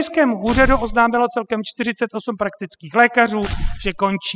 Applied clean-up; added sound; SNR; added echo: classical method spectral subtraction.